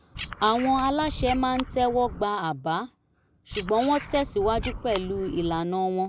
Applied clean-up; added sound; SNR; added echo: none; Frog; 10 dB; none.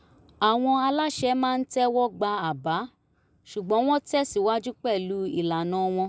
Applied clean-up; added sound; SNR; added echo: none; none; none; none.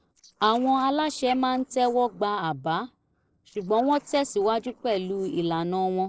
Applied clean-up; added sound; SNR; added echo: neural separator model SepFormer DNS4.